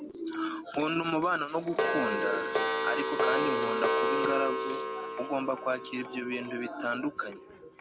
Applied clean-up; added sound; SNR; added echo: none; Clock; 0 dB; none.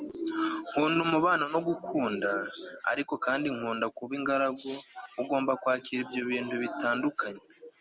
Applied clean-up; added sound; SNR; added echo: none; none; none; none.